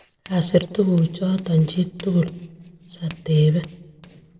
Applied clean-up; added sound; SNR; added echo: neural separator model SepFormer DNS4.